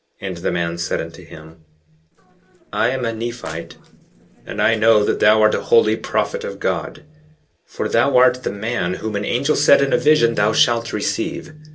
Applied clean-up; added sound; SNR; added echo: neural separator model SepFormer DNS4.